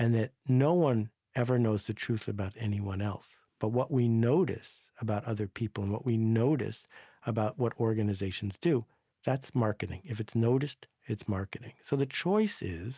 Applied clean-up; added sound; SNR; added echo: none; none; none; none.